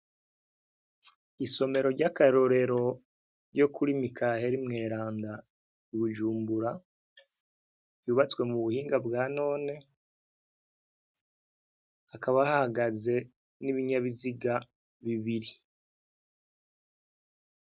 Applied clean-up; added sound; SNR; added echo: none; none; none; none.